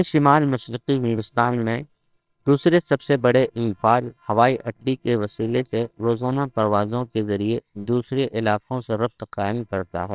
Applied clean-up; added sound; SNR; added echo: neural separator model SepFormer WHAMR!.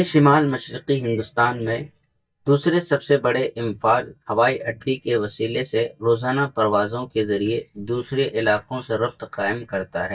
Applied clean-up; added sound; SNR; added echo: neural mask model DeepFilterNet 3.